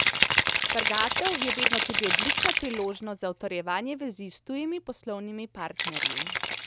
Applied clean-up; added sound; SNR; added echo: none; Rattle (instrument); -4 dB; none.